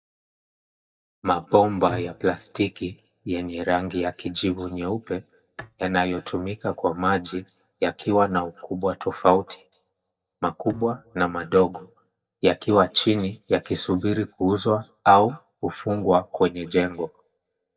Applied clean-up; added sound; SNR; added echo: neural mask model DeepFilterNet 3.